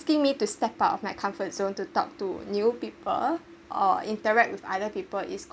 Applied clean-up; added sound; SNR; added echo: none; none; none; none.